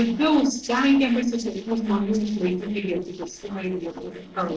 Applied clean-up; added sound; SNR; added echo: neural separator model SepFormer DNS4.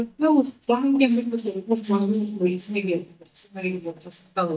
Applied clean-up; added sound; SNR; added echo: neural mask model DeepFilterNet 3.